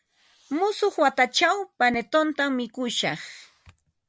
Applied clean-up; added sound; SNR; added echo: none; none; none; none.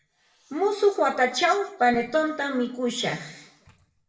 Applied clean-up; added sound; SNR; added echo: none; none; none; reverberation time 0.6 s.